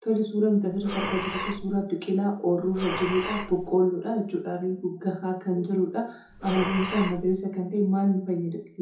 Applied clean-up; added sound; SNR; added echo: none; Breathing; 7 dB; reverberation time 0.6 s.